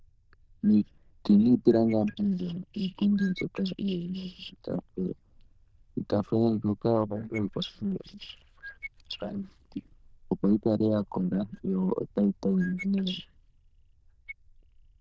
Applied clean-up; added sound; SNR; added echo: neural diffusion model UNIVERSE++.